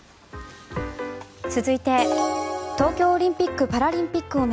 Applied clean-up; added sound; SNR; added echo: none; none; none; none.